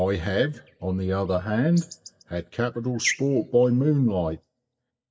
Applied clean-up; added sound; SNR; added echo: neural mask model DeepFilterNet 3.